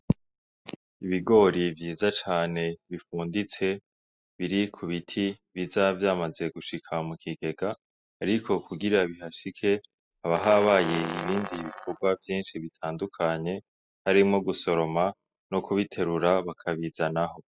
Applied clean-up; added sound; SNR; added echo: classical method spectral subtraction.